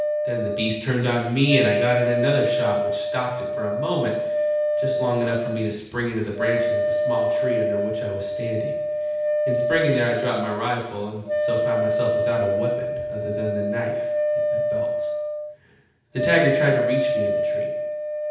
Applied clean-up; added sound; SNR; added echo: none; Wind instrument, woodwind instrument; -2 dB; reverberation time 0.8 s.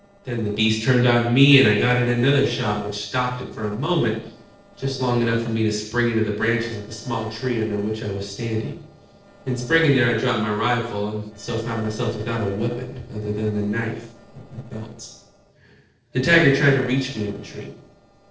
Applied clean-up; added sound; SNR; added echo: neural separator model SepFormer DNS4.